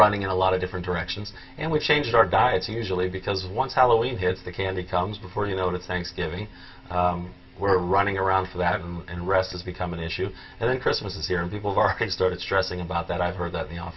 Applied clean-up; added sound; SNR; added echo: none; none; none; reverberation time 0.2 s.